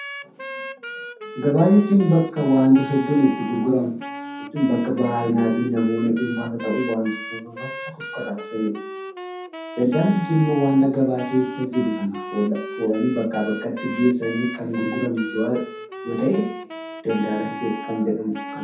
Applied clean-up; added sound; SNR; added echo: none; Wind instrument, woodwind instrument; 12 dB; reverberation time 0.7 s.